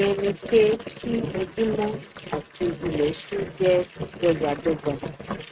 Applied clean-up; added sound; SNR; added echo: neural mask model RNNoise.